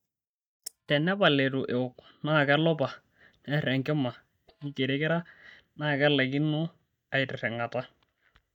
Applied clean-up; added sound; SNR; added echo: neural mask model DeepFilterNet 3.